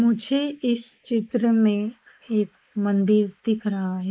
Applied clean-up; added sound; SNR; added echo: neural mask model Resemble Enhance denoiser.